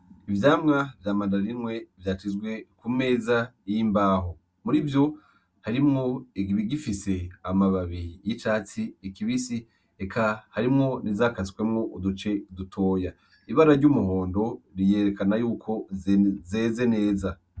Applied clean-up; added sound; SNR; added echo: none; none; none; none.